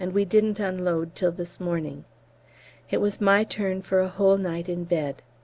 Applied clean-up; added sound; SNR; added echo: none; none; none; none.